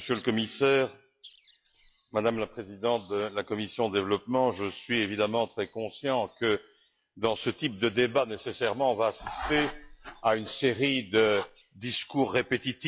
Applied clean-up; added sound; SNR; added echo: classical method log-MMSE.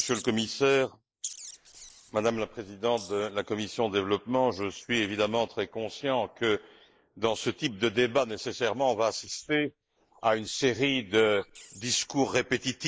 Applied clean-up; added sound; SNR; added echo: neural mask model Resemble Enhance denoiser.